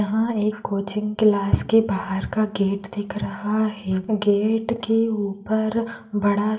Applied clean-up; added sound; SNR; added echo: none; none; none; reverberation time 0.7 s.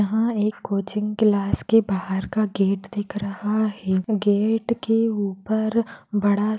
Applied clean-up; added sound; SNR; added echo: none; none; none; none.